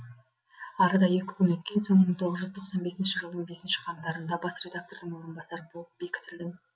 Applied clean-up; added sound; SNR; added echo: none; none; none; none.